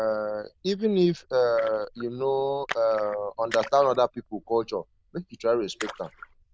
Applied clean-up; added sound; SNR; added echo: neural diffusion model UNIVERSE++.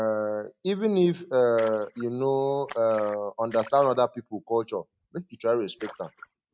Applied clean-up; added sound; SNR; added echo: neural mask model RNNoise.